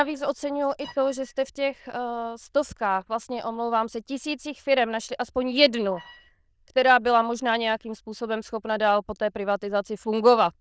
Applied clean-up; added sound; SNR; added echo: neural diffusion model UNIVERSE++.